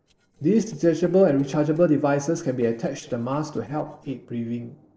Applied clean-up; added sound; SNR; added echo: neural separator model SepFormer DNS4.